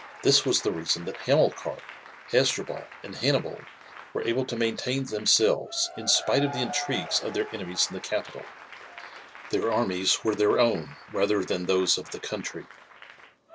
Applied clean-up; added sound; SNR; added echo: none; Applause / Crowd / Cheering; 15 dB; none.